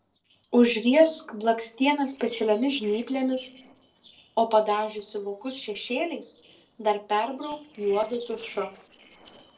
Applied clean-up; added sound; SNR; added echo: neural separator model SepFormer DNS4.